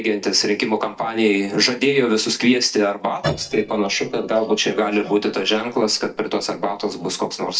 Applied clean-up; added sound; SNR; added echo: neural mask model DeepFilterNet 3.